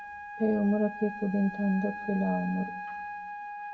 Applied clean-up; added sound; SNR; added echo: none; Wind instrument, woodwind instrument; 9 dB; reverberation time 1.0 s.